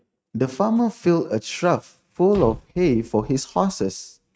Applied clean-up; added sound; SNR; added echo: neural mask model RNNoise.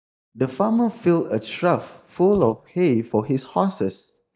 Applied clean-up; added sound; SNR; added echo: neural mask model DeepFilterNet 3.